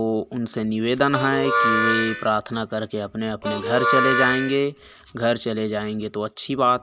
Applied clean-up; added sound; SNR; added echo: none; Harmonica; 1 dB; none.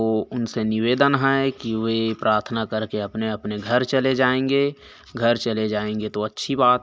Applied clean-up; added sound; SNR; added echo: none; none; none; none.